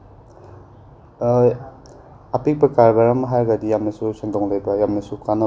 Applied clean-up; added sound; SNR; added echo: none; none; none; none.